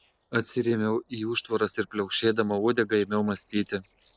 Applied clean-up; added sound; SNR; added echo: neural separator model SepFormer DNS4.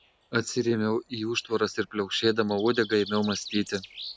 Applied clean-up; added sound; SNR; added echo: none; Bird; 17 dB; none.